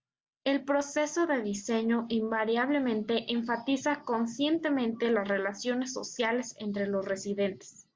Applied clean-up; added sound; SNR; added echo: none; none; none; none.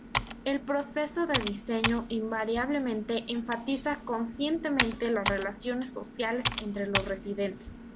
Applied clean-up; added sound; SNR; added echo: none; Computer keyboard; 3 dB; none.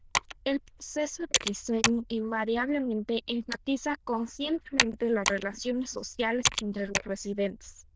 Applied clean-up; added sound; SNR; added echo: neural diffusion model UNIVERSE++.